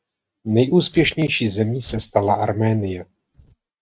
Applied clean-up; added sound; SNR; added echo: neural mask model RNNoise.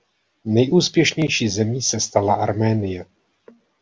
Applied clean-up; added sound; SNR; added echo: none; none; none; none.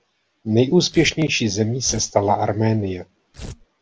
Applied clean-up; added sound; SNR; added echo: none; Tearing; 16 dB; none.